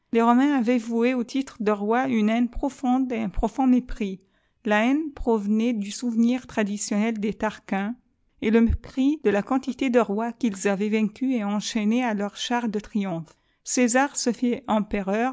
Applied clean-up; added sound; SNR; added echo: none; none; none; none.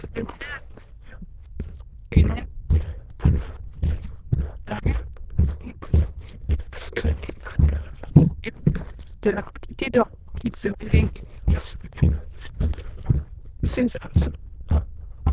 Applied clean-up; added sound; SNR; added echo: neural diffusion model UNIVERSE++.